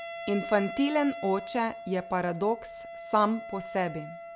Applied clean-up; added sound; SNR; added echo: none; Wind instrument, woodwind instrument; 11 dB; none.